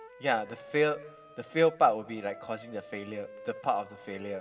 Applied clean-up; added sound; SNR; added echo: none; Wind instrument, woodwind instrument; 19 dB; reverberation time 0.4 s.